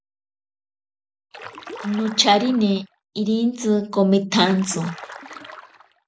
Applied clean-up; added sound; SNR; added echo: none; Stream; 16 dB; none.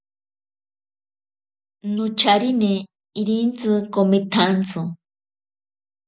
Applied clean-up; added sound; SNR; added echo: none; none; none; none.